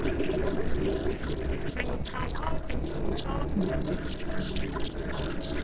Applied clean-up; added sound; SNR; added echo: neural separator model SepFormer DNS4.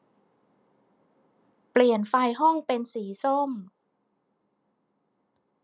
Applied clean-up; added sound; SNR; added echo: none; none; none; none.